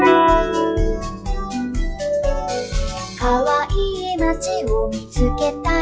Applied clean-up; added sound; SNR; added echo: classical method log-MMSE.